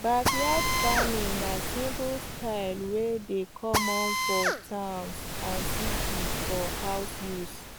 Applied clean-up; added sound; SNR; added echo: none; Drill + Waves, surf; -2 dB; none.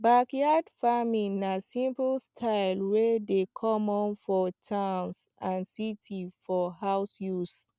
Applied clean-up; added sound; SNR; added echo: none; none; none; none.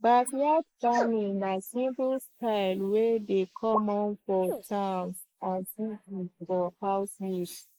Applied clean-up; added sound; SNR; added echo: neural mask model Resemble Enhance denoiser.